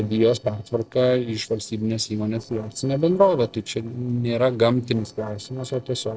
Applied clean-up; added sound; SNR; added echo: neural separator model SepFormer DNS4.